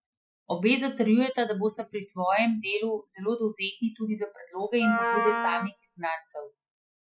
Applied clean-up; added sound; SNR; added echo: classical method spectral subtraction.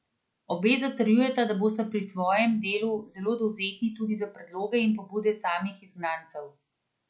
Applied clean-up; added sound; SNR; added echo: none; none; none; none.